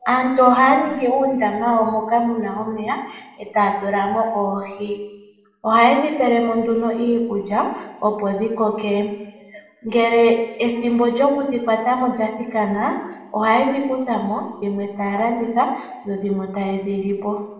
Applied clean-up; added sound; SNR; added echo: none; none; none; reverberation time 0.9 s.